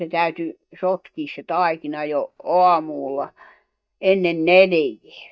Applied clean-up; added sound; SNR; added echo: neural mask model DeepFilterNet 3.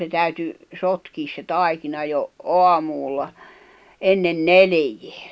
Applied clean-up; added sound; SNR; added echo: none; none; none; none.